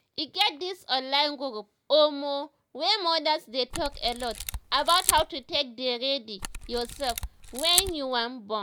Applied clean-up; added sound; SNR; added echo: none; Camera; 6 dB; none.